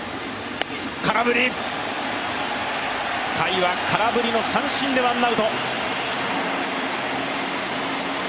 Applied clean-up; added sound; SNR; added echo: none; none; none; none.